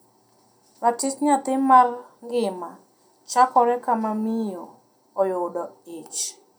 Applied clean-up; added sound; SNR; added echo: none; none; none; reverberation time 0.2 s.